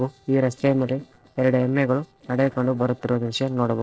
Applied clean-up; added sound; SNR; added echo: neural separator model SepFormer DNS4.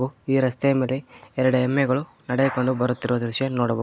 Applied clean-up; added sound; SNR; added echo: none; none; none; none.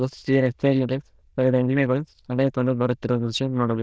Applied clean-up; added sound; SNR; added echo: neural diffusion model UNIVERSE++.